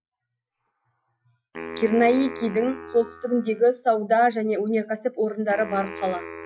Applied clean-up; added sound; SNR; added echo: classical method log-MMSE.